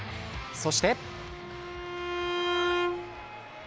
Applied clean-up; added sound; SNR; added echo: none; Bowed string instrument; -1 dB; none.